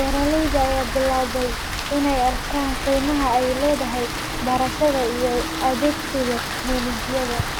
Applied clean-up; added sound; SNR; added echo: none; Rain; 4 dB; none.